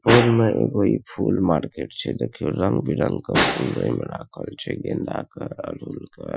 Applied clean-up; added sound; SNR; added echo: classical method Wiener filter.